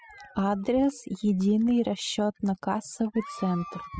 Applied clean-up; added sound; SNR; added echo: classical method spectral subtraction.